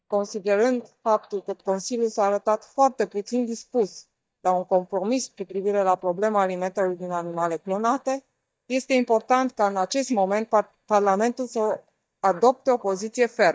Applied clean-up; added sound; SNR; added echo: neural mask model DeepFilterNet 3.